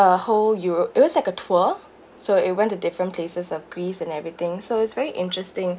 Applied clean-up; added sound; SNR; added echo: none; none; none; none.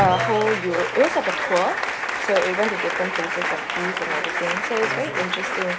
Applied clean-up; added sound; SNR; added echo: none; Applause; 1 dB; none.